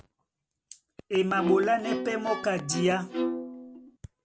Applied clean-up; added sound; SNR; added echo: none; Bowed string instrument; 4 dB; none.